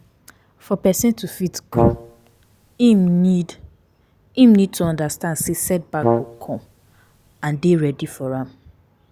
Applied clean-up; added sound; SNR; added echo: none; Brass instrument; 5 dB; none.